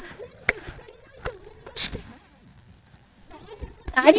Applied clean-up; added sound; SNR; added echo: neural mask model DeepFilterNet 3.